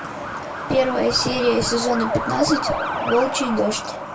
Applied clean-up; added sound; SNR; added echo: none; Truck; 4 dB; reverberation time 0.2 s.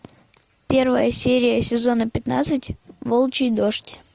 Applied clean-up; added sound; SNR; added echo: none; none; none; none.